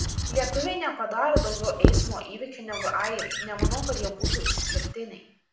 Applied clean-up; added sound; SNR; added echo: none; Squeak / Writing; -3 dB; reverberation time 0.5 s.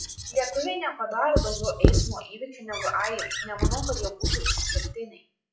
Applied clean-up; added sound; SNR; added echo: classical method WPE with log-MMSE.